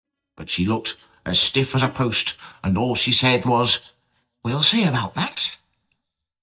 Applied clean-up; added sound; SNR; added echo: neural mask model DeepFilterNet 3.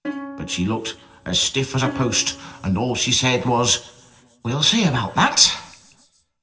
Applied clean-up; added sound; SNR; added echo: none; Plucked string instrument; 14 dB; reverberation time 0.8 s.